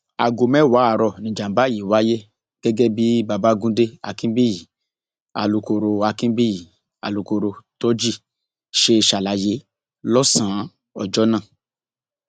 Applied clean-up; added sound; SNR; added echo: none; none; none; none.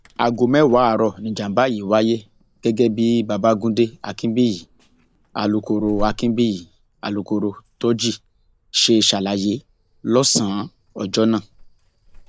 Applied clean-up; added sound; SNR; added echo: none; Alarm / Insect; 19 dB; none.